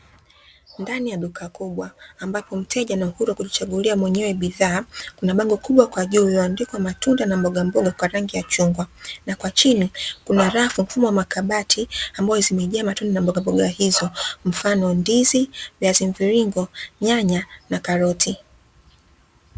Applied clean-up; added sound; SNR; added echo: none; none; none; none.